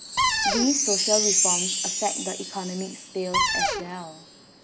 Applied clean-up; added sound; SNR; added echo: none; Wind chime + Cupboard open or close; -5 dB; none.